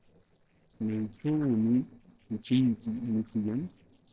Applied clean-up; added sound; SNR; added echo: neural separator model SepFormer DNS4.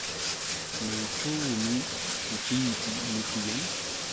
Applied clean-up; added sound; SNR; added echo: none; Bathtub (filling or washing); -1 dB; none.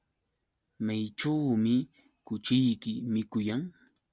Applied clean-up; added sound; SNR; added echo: none; none; none; none.